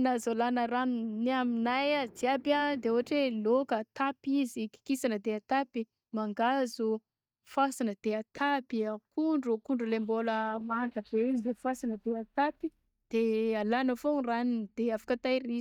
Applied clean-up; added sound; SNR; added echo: neural mask model DeepFilterNet 3.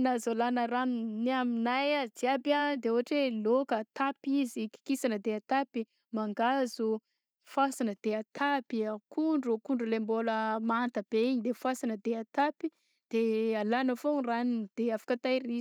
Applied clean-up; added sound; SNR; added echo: none; none; none; none.